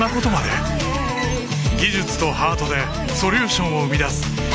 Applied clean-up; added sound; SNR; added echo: none; none; none; none.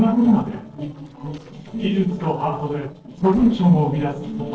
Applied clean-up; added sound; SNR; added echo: neural separator model SepFormer DNS4.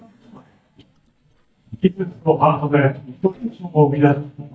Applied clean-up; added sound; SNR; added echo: neural mask model DeepFilterNet 3.